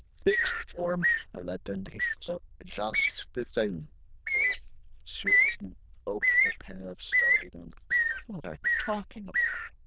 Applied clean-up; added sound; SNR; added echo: neural diffusion model UNIVERSE++.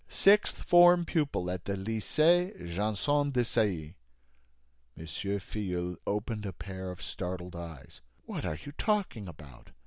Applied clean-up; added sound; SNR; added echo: none; none; none; none.